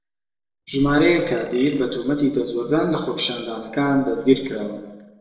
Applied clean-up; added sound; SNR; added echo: neural separator model SepFormer DNS4.